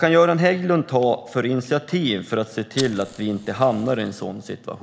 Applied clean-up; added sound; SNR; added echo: none; Fire; 16 dB; none.